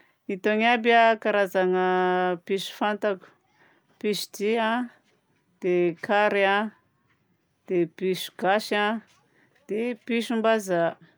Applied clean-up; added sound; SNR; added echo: none; none; none; none.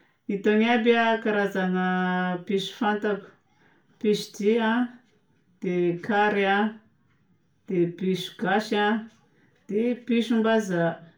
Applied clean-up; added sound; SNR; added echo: none; none; none; reverberation time 0.3 s.